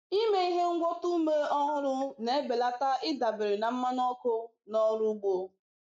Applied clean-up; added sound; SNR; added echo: neural mask model DeepFilterNet 3.